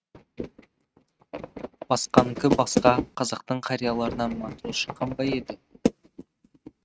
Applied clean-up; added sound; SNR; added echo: neural mask model RNNoise.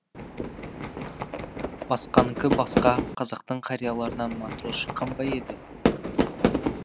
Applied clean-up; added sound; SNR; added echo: none; Fireworks; -2 dB; none.